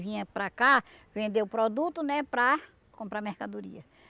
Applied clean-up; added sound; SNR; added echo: none; none; none; none.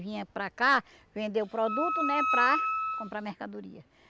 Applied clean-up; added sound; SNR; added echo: none; Wind instrument, woodwind instrument; 0 dB; none.